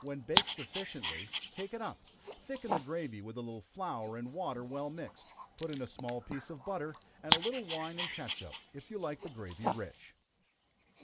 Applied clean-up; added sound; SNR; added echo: none; Dog; -1 dB; none.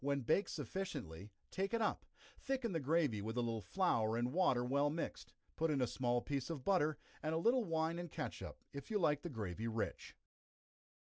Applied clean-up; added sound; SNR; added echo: none; none; none; none.